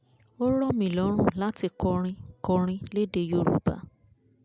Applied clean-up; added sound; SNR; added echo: none; none; none; none.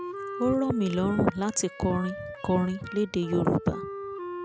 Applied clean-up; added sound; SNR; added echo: none; Wind instrument, woodwind instrument; 11 dB; none.